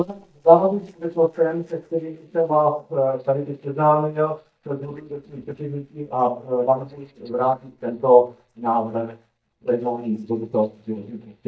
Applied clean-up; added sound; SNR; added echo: neural mask model DeepFilterNet 3.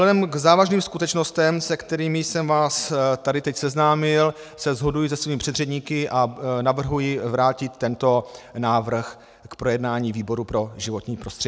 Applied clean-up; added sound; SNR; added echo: none; none; none; none.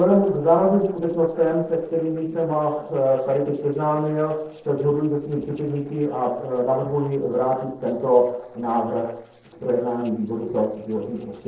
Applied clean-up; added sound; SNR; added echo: neural separator model SepFormer DNS4.